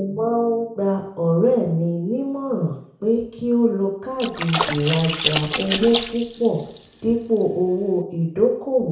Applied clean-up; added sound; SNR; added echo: none; Splash, splatter; 7 dB; reverberation time 0.6 s.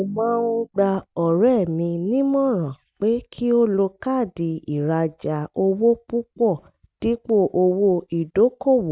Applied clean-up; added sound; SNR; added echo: none; none; none; none.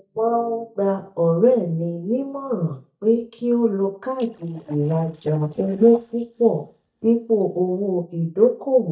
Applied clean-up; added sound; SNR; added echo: neural mask model DeepFilterNet 3.